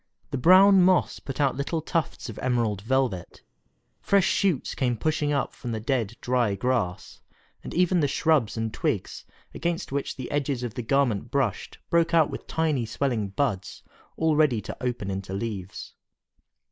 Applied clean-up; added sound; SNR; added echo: neural mask model Resemble Enhance denoiser.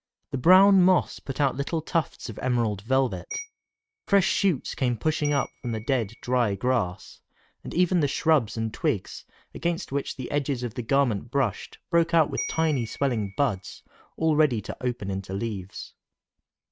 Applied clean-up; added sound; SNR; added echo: neural mask model RNNoise.